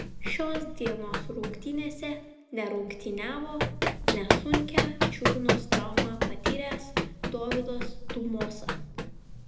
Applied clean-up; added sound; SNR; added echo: none; Run; -4 dB; reverberation time 0.7 s.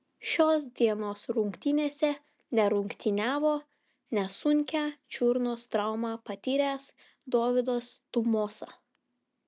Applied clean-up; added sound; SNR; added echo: none; none; none; none.